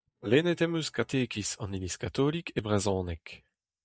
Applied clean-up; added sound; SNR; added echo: neural mask model DeepFilterNet 3.